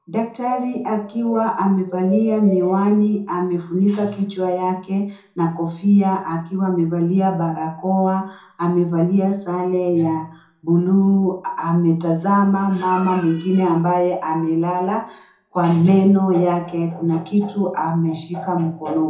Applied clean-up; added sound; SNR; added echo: none; none; none; reverberation time 0.5 s.